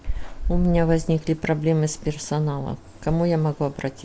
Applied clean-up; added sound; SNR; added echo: none; none; none; none.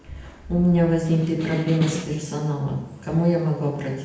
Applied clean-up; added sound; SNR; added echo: none; Snare drum; 10 dB; reverberation time 0.9 s.